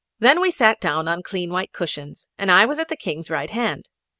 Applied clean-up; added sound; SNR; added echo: none; none; none; none.